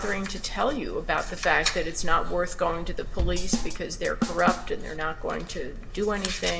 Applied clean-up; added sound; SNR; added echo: none; Drum / Drum kit; 5 dB; reverberation time 0.8 s.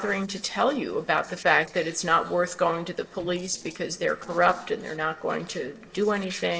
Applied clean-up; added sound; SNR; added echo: neural separator model SepFormer DNS4.